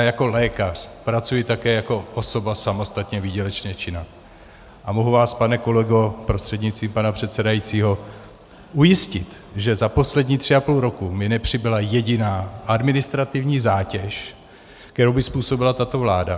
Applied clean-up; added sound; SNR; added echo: none; none; none; none.